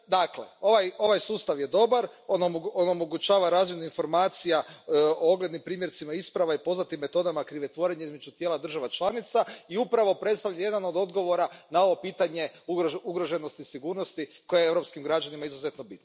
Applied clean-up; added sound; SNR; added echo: none; none; none; none.